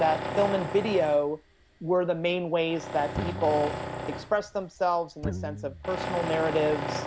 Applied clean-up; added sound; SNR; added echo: none; Guitar + Tools; 7 dB; none.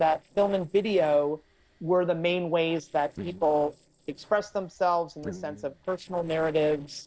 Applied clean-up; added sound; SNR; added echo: neural separator model SepFormer DNS4.